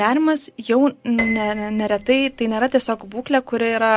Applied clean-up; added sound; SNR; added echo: none; Piano; 14 dB; none.